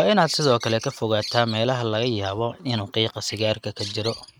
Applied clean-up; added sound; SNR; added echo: neural mask model RNNoise.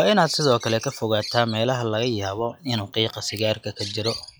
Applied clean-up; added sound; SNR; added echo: classical method log-MMSE.